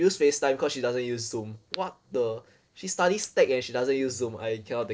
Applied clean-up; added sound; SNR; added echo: neural separator model SepFormer DNS4.